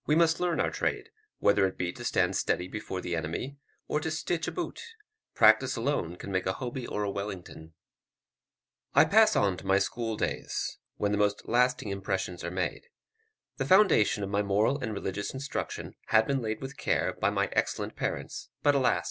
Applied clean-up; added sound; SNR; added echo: none; none; none; none.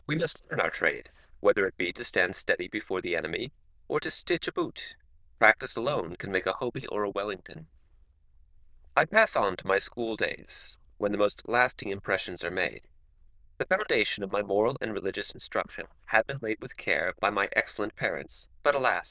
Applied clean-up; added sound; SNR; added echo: neural diffusion model UNIVERSE++.